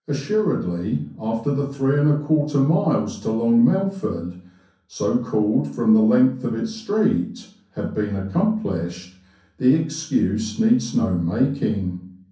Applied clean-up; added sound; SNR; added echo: none; none; none; reverberation time 0.6 s.